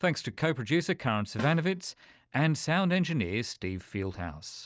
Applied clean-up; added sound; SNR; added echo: neural mask model RNNoise.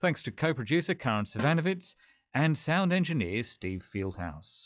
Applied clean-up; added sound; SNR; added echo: classical method log-MMSE.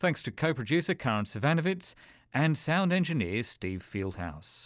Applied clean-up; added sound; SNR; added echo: none; none; none; none.